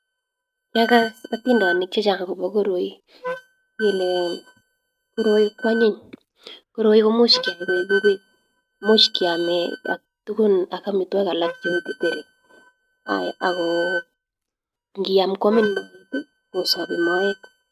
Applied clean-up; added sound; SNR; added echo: neural mask model RNNoise.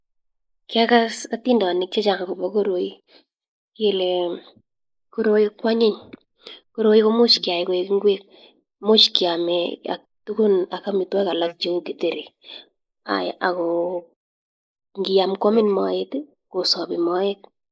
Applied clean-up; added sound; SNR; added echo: neural mask model Resemble Enhance denoiser.